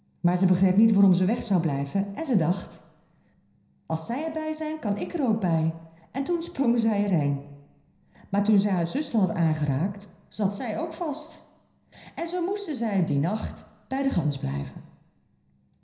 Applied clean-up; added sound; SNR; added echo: none; none; none; reverberation time 0.9 s.